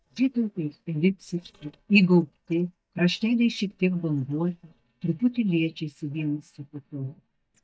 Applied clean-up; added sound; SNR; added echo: neural mask model DeepFilterNet 3.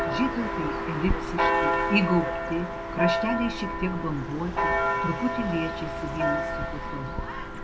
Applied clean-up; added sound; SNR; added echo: none; Church bell; -2 dB; none.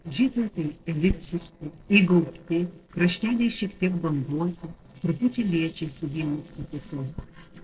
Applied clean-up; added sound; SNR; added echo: neural separator model SepFormer DNS4.